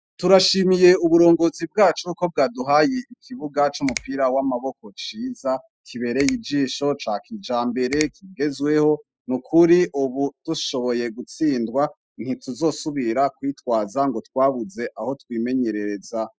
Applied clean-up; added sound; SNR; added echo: classical method spectral subtraction.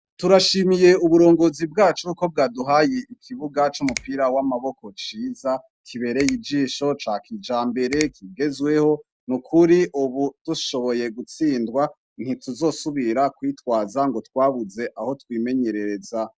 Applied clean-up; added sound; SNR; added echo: none; Finger snapping; 17 dB; none.